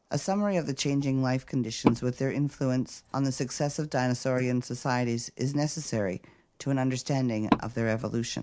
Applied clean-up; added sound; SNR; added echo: neural mask model Resemble Enhance denoiser.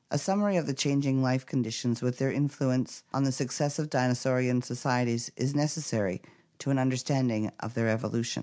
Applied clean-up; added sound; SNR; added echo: none; none; none; none.